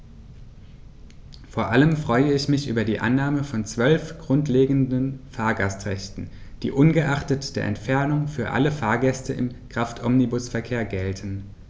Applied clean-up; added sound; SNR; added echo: none; none; none; none.